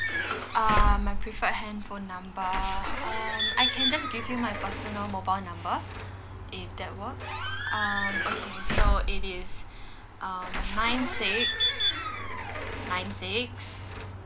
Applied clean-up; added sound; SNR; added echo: none; Squeak / Slam / Alarm / Wood; -3 dB; none.